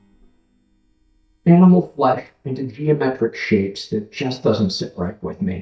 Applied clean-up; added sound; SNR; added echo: neural mask model DeepFilterNet 3.